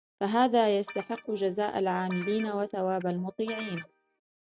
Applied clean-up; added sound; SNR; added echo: neural mask model RNNoise.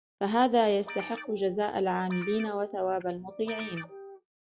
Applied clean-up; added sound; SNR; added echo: classical method log-MMSE.